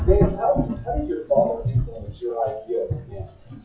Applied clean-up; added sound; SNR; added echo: classical method WPE with log-MMSE.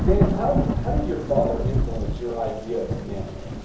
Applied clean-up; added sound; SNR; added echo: none; Thunder / Rain; -2 dB; reverberation time 2.8 s.